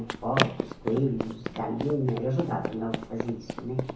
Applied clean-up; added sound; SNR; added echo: none; Run; 4 dB; reverberation time 0.7 s.